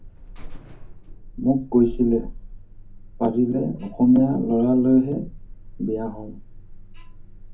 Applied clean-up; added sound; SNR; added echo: none; Alarm; 14 dB; reverberation time 0.3 s.